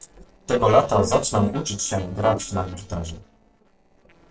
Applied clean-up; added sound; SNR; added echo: neural separator model SepFormer DNS4.